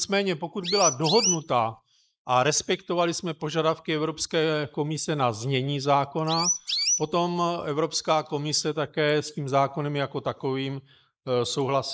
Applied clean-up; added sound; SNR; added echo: neural mask model Resemble Enhance denoiser.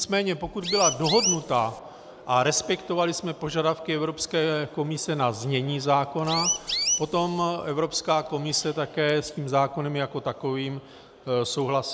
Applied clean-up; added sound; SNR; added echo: none; Chirp, tweet; 2 dB; none.